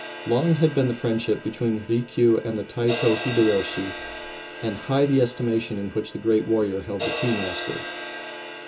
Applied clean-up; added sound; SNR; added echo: none; Crash cymbal; 10 dB; reverberation time 0.2 s.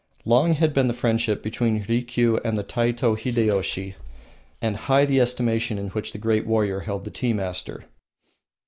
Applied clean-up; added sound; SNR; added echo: none; none; none; none.